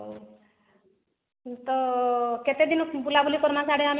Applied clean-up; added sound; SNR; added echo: none; none; none; none.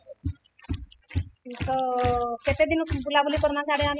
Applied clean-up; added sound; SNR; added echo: classical method spectral subtraction.